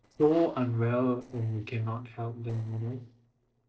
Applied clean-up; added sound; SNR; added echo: neural separator model SepFormer DNS4.